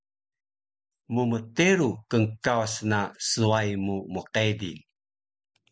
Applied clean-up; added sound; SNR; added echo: none; none; none; none.